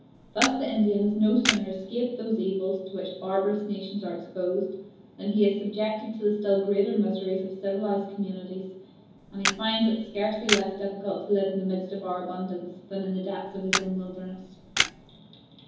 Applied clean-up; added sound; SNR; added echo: none; Camera; 3 dB; reverberation time 0.9 s.